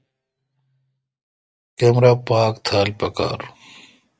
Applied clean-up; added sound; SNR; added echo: neural mask model DeepFilterNet 3.